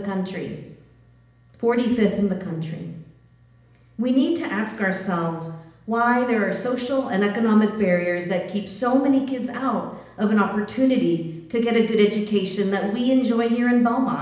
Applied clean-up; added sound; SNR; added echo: none; none; none; reverberation time 0.8 s.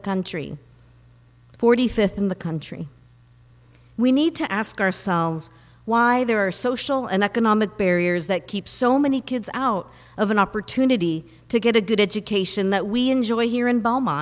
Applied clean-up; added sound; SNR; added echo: none; none; none; none.